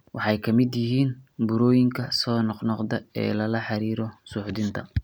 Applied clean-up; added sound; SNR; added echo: none; none; none; none.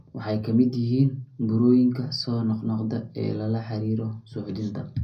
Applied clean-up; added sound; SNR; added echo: none; none; none; reverberation time 0.4 s.